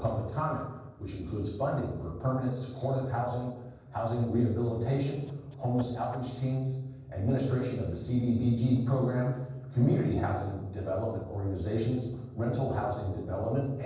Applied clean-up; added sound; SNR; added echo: neural separator model SepFormer DNS4.